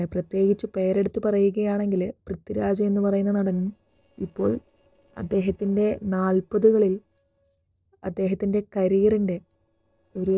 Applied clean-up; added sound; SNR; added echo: neural separator model SepFormer DNS4.